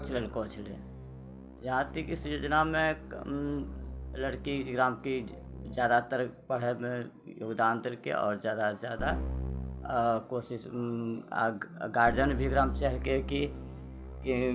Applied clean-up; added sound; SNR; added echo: none; Keyboard (musical); 9 dB; none.